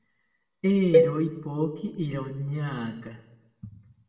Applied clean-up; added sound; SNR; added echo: none; Cowbell; -3 dB; reverberation time 0.8 s.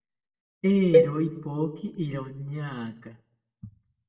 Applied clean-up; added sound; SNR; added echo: neural mask model DeepFilterNet 3.